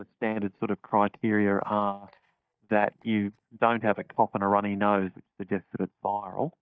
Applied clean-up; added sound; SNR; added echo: neural mask model DeepFilterNet 3.